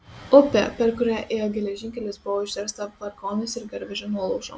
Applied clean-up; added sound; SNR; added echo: none; none; none; none.